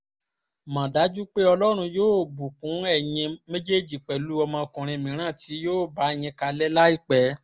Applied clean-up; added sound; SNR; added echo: none; none; none; none.